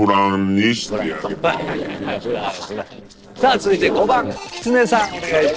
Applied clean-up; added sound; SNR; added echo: neural separator model SepFormer DNS4.